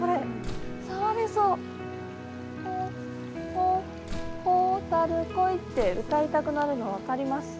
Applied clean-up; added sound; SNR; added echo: none; Slam; 11 dB; none.